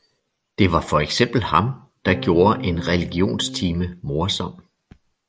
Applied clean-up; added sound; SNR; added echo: none; Electric guitar / Strum; 11 dB; none.